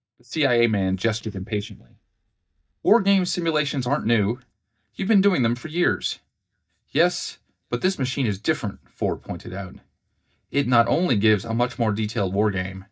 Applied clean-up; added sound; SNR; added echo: neural mask model DeepFilterNet 3.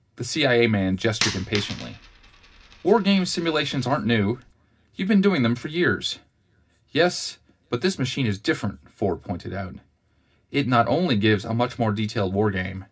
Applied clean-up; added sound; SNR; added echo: none; Coin (dropping); 12 dB; reverberation time 0.4 s.